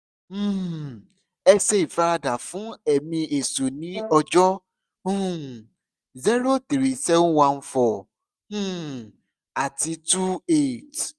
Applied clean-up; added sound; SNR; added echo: neural mask model RNNoise.